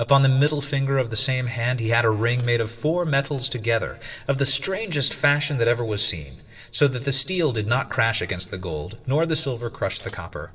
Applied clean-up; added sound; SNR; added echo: neural separator model SepFormer DNS4.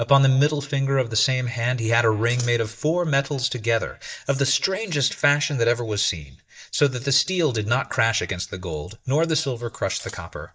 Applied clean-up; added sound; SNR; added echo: neural mask model DeepFilterNet 3.